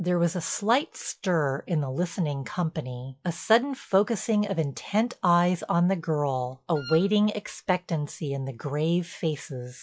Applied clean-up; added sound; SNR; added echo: classical method log-MMSE.